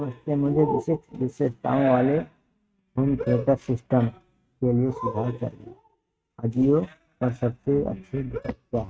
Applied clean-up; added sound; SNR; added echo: neural mask model RNNoise.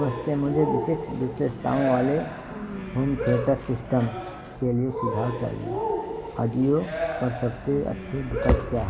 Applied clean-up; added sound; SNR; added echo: none; Cheering; 6 dB; none.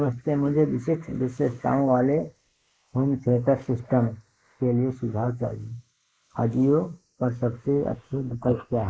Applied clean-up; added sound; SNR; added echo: neural mask model Resemble Enhance denoiser.